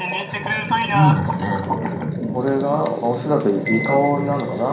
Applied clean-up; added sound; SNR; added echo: none; none; none; reverberation time 0.6 s.